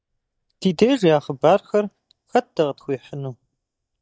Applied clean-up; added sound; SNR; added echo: neural mask model DeepFilterNet 3.